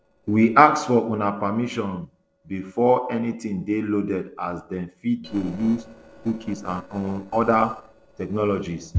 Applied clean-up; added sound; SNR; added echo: neural separator model SepFormer DNS4.